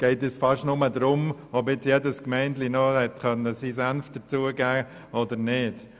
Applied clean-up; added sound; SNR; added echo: none; none; none; none.